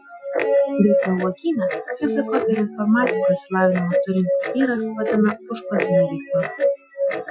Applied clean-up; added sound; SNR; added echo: classical method Wiener filter.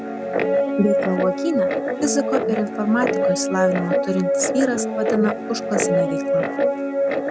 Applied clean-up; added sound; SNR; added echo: none; Guitar; -3 dB; none.